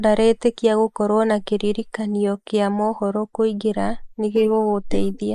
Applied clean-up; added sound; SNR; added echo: neural mask model Resemble Enhance denoiser.